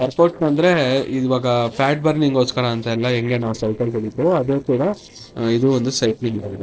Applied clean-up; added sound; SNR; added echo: neural separator model SepFormer DNS4.